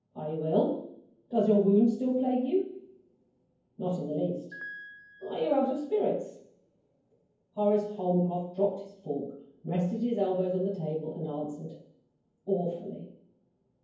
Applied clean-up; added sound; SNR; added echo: none; Piano; 17 dB; reverberation time 0.9 s.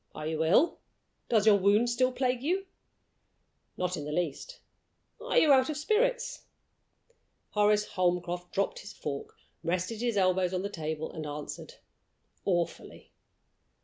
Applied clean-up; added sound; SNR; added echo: none; none; none; none.